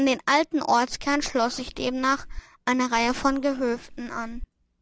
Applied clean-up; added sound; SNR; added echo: none; Meow; 14 dB; none.